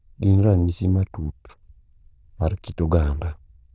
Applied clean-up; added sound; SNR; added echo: neural diffusion model UNIVERSE++.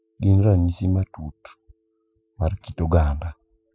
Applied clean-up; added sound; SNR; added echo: classical method spectral subtraction.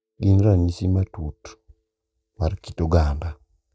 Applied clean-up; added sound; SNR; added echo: neural mask model DeepFilterNet 3.